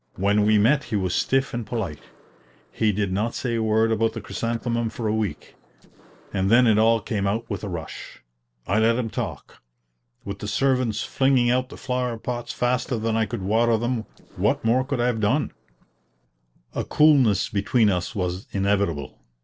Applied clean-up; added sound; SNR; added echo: neural separator model SepFormer DNS4.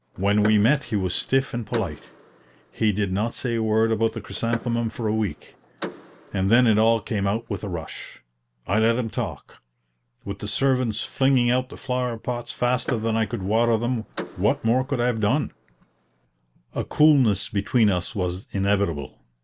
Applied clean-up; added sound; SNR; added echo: none; Door / Car; 16 dB; none.